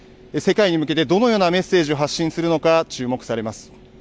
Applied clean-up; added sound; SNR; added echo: none; none; none; none.